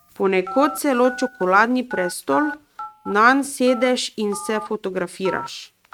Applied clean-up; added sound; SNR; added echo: neural mask model RNNoise.